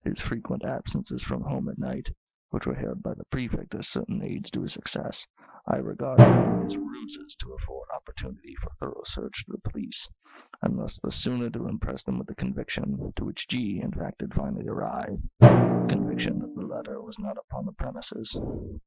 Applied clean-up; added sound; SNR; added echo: classical method Wiener filter.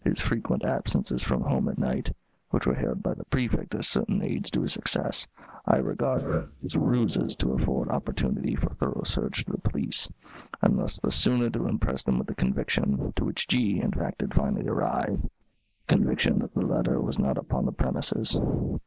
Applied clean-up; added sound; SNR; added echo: neural mask model Resemble Enhance denoiser.